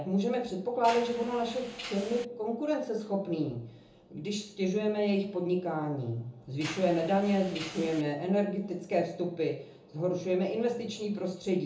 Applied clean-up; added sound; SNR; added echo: none; Mechanisms; 16 dB; reverberation time 1.0 s.